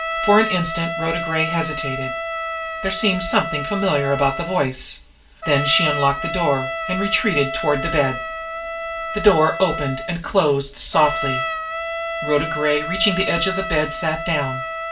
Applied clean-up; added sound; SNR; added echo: none; Trumpet; 5 dB; reverberation time 0.2 s.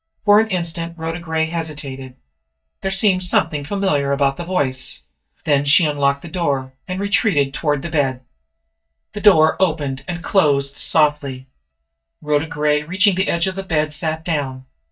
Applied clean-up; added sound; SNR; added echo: neural mask model DeepFilterNet 3.